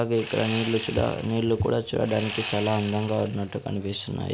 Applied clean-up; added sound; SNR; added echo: none; Walk, footsteps / Bird vocalization, bird call, bird song + Sawing; 9 dB; none.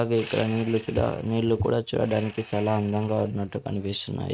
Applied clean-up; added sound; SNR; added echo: neural mask model RNNoise.